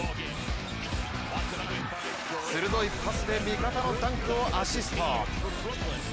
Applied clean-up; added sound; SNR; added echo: none; Writing; 20 dB; none.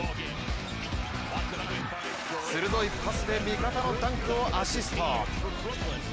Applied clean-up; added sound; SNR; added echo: none; none; none; none.